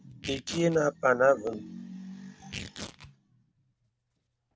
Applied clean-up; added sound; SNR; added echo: none; Tearing; 16 dB; none.